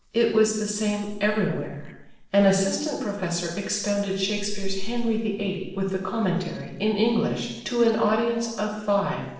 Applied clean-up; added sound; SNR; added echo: neural separator model SepFormer DNS4.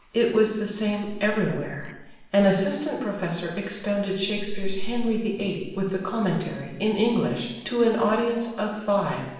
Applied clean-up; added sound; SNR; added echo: none; Chewing, mastication; 10 dB; reverberation time 0.9 s.